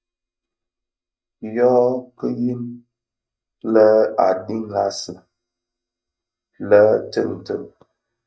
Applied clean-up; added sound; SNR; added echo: neural mask model DeepFilterNet 3.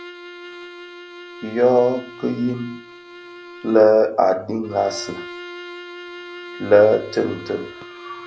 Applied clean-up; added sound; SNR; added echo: none; Bowed string instrument; 16 dB; none.